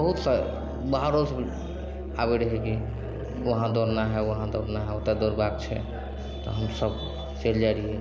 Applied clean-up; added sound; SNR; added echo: none; Musical instrument; 8 dB; none.